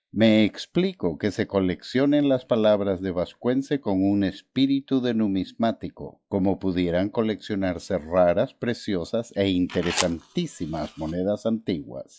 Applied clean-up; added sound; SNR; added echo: classical method log-MMSE.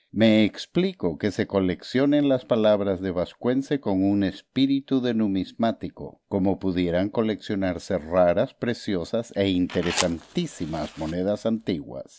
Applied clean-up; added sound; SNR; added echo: none; Fire; 12 dB; none.